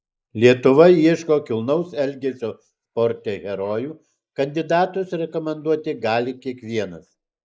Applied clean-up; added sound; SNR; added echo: neural mask model Resemble Enhance denoiser.